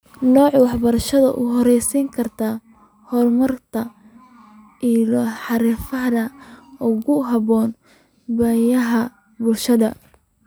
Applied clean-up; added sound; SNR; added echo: none; none; none; none.